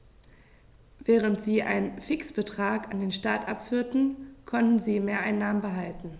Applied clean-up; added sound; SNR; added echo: none; none; none; none.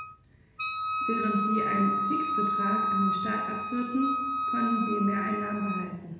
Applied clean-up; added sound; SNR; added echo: none; Wind instrument, woodwind instrument; -1 dB; reverberation time 1.1 s.